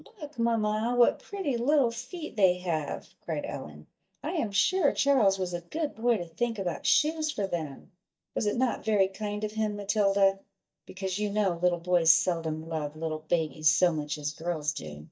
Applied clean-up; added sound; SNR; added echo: neural mask model DeepFilterNet 3.